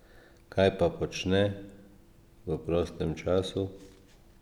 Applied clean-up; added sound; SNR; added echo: none; none; none; none.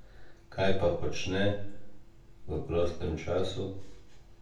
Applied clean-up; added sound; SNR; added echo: none; none; none; reverberation time 0.3 s.